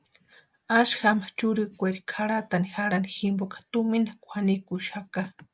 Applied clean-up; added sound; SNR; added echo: none; none; none; none.